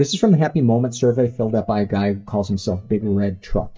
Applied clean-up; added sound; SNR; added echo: neural mask model DeepFilterNet 3.